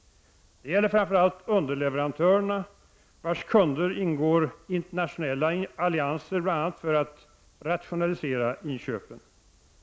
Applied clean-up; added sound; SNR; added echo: none; none; none; none.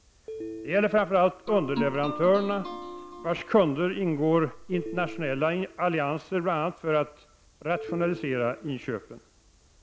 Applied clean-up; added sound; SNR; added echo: none; Guitar + Telephone; 12 dB; none.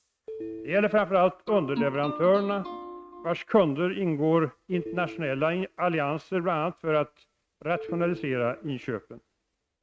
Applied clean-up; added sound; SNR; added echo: neural mask model RNNoise.